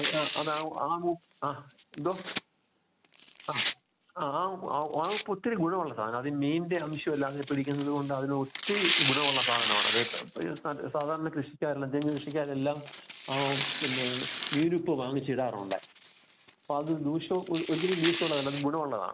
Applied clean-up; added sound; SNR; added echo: none; Tearing; 1 dB; none.